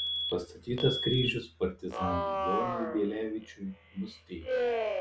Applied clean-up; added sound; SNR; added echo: none; Alarm; 1 dB; none.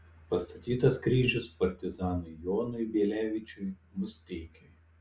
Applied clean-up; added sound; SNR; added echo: none; none; none; none.